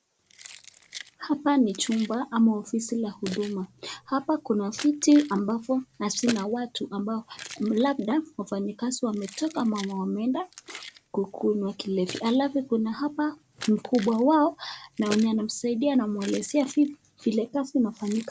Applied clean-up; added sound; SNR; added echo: none; Keys jangling; 19 dB; none.